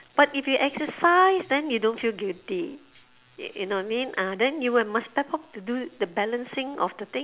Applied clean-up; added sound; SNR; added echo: none; none; none; none.